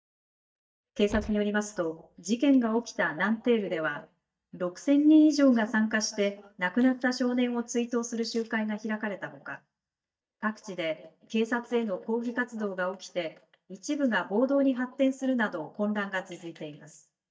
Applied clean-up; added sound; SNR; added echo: neural mask model DeepFilterNet 3.